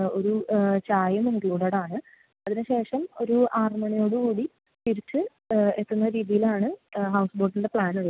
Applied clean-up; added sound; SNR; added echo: none; none; none; none.